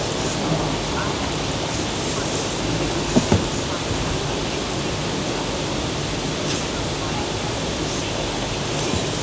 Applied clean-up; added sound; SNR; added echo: none; none; none; none.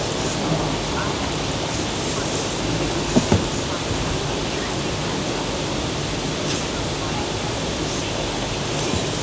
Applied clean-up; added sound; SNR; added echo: none; Bark; 19 dB; none.